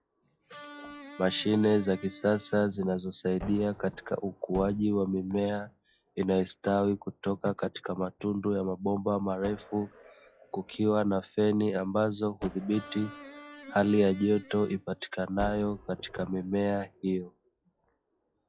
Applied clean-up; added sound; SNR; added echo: classical method log-MMSE.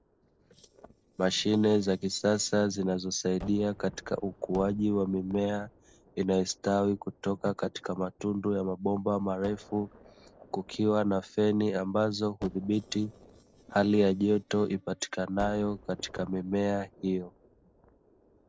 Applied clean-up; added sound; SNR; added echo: neural separator model SepFormer DNS4.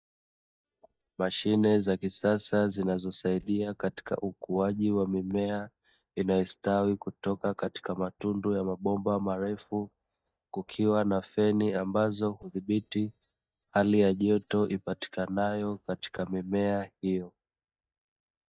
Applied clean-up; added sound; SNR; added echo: neural mask model DeepFilterNet 3.